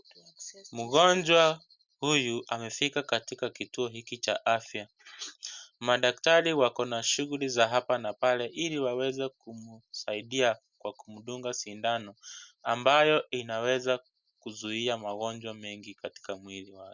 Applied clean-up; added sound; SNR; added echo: none; none; none; none.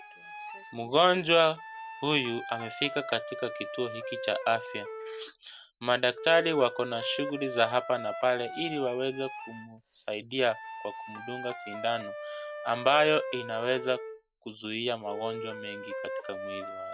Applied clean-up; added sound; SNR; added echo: none; Wind instrument, woodwind instrument; 10 dB; none.